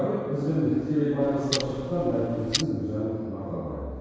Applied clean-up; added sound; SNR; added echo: none; Clock; 9 dB; reverberation time 2.0 s.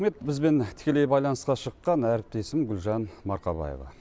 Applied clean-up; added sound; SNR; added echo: none; none; none; none.